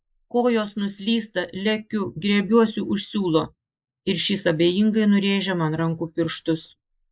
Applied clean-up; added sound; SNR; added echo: neural mask model Resemble Enhance denoiser.